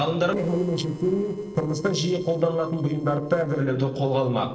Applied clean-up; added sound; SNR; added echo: neural separator model SepFormer DNS4.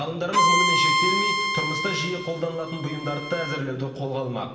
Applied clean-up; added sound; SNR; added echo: none; Bowed string instrument; -4 dB; reverberation time 1.4 s.